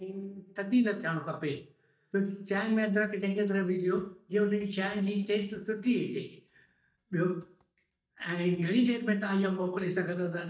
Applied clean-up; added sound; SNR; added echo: neural mask model DeepFilterNet 3.